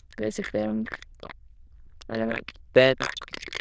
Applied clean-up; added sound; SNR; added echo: neural diffusion model UNIVERSE++.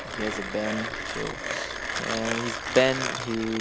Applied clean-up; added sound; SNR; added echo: none; Mechanisms; 3 dB; none.